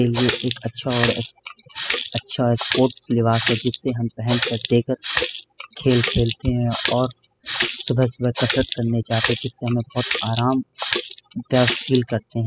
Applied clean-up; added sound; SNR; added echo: classical method spectral subtraction.